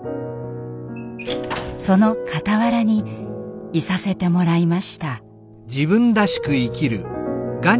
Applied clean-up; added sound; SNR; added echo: none; Squeak / Slam / Wood; 14 dB; none.